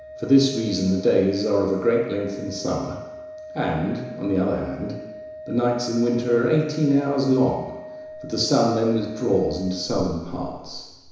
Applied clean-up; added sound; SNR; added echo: none; Organ; 15 dB; reverberation time 1.0 s.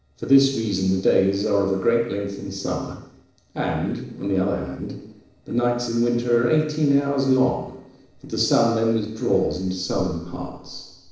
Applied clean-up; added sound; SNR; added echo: neural separator model SepFormer DNS4.